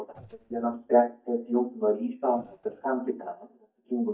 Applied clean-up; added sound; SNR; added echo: neural mask model DeepFilterNet 3.